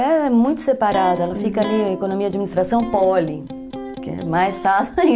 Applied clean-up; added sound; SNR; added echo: none; Electric guitar; 12 dB; none.